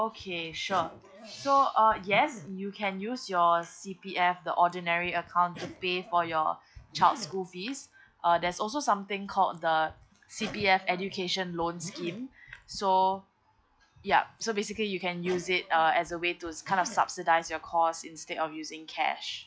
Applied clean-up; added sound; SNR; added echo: classical method log-MMSE.